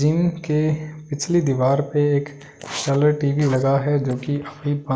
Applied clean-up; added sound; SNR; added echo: neural mask model Resemble Enhance denoiser.